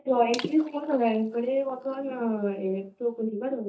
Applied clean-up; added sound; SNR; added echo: neural mask model DeepFilterNet 3.